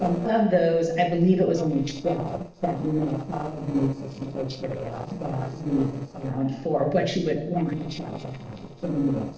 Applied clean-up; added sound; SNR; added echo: neural separator model SepFormer DNS4.